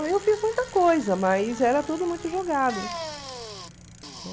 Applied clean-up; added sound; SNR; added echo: none; Bicycle; 14 dB; none.